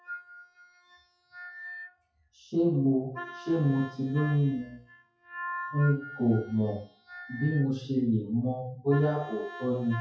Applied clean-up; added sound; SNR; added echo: classical method WPE with log-MMSE.